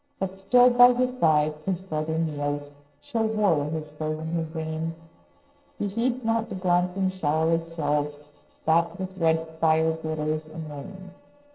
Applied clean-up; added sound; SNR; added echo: neural separator model SepFormer DNS4.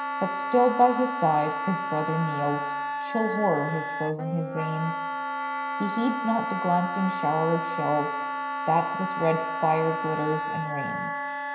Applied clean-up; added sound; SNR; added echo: none; Wind instrument, woodwind instrument; 3 dB; reverberation time 0.9 s.